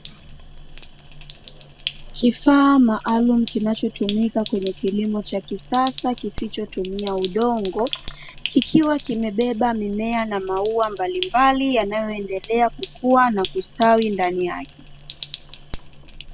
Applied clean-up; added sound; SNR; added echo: none; Sink (filling or washing); 12 dB; none.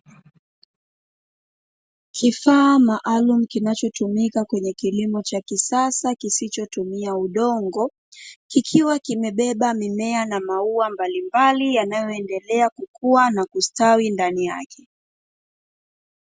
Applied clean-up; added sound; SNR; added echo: none; none; none; none.